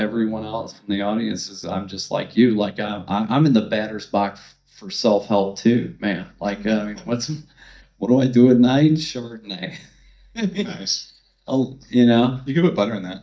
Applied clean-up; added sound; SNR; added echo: neural mask model DeepFilterNet 3.